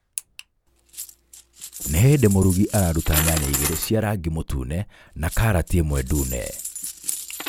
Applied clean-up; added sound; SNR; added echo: none; Coin (dropping); 9 dB; none.